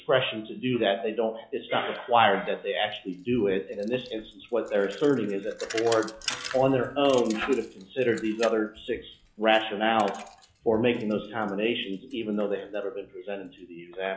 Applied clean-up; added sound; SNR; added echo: classical method log-MMSE.